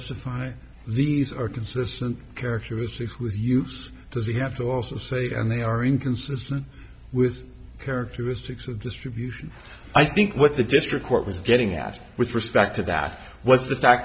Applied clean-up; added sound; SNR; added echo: none; none; none; none.